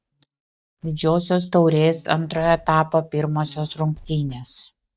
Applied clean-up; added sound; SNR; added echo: neural mask model DeepFilterNet 3.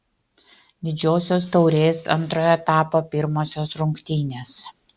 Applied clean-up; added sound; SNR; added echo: none; none; none; none.